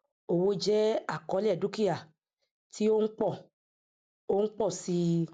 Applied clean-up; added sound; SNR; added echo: none; none; none; none.